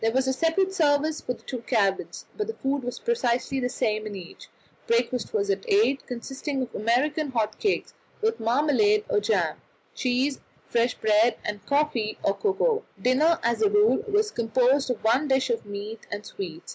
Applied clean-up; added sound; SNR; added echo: none; none; none; none.